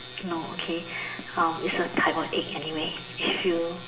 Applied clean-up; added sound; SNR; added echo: none; Writing; 19 dB; reverberation time 0.8 s.